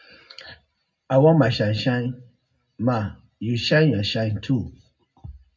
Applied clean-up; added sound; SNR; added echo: none; none; none; reverberation time 0.3 s.